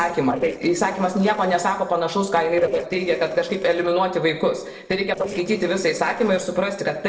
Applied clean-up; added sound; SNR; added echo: neural separator model SepFormer DNS4.